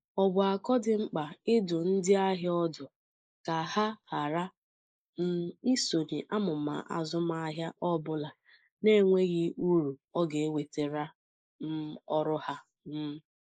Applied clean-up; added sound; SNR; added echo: neural mask model Resemble Enhance denoiser.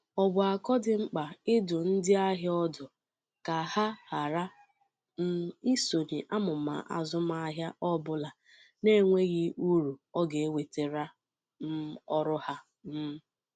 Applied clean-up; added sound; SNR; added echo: none; none; none; none.